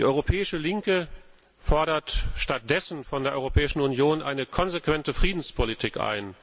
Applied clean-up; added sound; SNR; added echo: none; none; none; none.